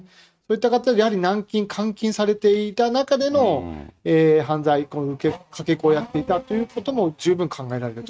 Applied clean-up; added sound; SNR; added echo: neural mask model RNNoise.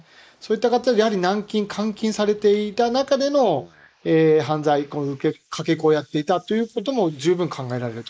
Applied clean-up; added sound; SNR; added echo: neural mask model Resemble Enhance denoiser.